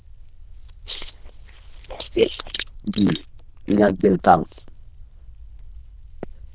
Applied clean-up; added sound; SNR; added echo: neural diffusion model UNIVERSE++.